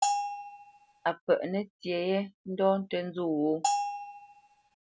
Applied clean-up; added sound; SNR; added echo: none; Bell; 1 dB; none.